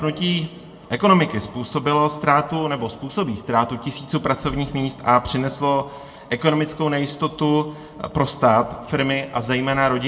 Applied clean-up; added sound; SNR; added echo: none; none; none; reverberation time 0.7 s.